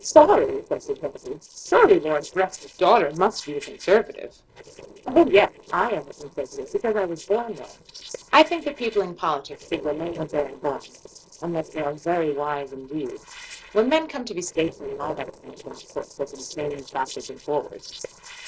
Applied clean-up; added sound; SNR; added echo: neural separator model SepFormer DNS4.